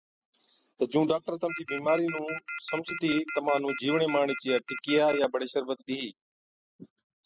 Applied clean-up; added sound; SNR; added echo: classical method spectral subtraction.